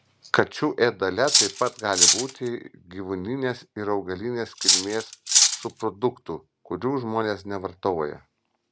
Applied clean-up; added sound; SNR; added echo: none; Cutlery, silverware; -5 dB; none.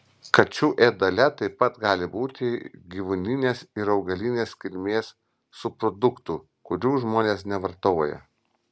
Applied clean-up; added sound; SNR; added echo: none; none; none; none.